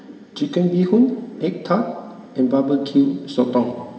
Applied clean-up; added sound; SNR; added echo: none; none; none; reverberation time 3.0 s.